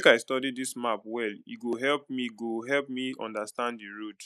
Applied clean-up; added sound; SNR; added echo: neural mask model Resemble Enhance denoiser.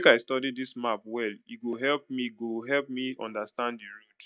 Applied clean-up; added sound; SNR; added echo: neural mask model DeepFilterNet 3.